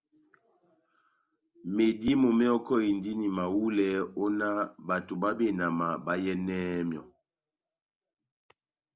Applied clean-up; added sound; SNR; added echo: none; none; none; none.